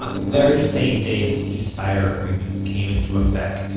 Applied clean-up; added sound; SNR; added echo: neural separator model SepFormer DNS4.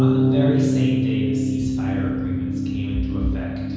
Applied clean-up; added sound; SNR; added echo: none; Bass guitar; -4 dB; reverberation time 1.2 s.